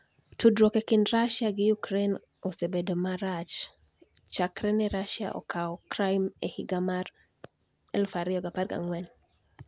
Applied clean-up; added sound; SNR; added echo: none; none; none; none.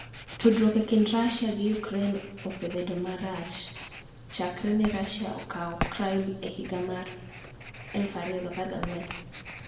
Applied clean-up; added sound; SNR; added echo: none; Writing; 11 dB; reverberation time 0.9 s.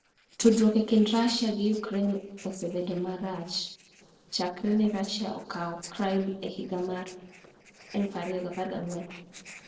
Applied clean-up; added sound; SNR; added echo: neural separator model SepFormer DNS4.